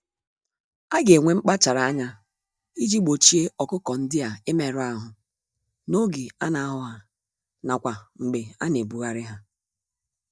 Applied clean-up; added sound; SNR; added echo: neural mask model DeepFilterNet 3.